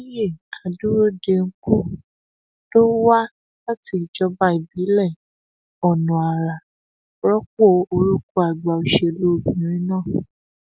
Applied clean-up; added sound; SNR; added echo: none; none; none; none.